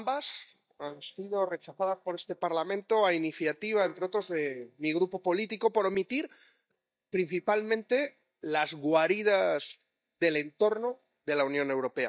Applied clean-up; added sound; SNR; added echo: neural mask model DeepFilterNet 3.